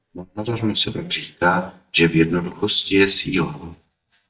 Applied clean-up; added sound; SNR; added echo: neural mask model DeepFilterNet 3.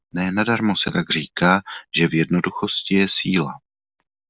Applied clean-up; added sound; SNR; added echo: none; none; none; none.